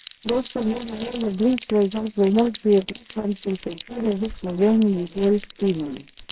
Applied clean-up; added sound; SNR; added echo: neural separator model SepFormer WHAMR!.